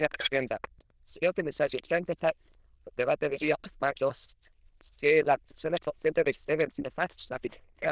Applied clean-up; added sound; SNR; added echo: neural diffusion model UNIVERSE++.